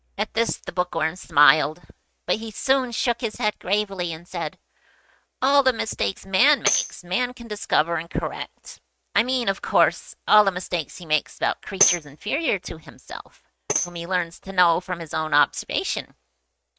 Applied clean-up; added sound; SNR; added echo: neural mask model RNNoise.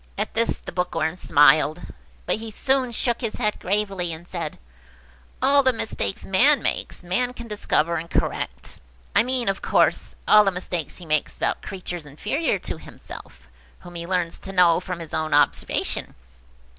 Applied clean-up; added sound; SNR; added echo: none; none; none; none.